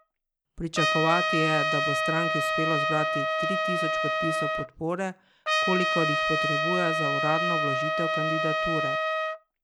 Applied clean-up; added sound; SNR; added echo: none; Trumpet; -4 dB; none.